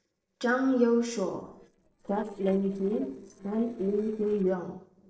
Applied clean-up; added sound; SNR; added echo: neural separator model SepFormer DNS4.